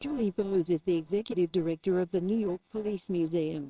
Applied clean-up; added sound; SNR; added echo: neural separator model SepFormer WHAMR!.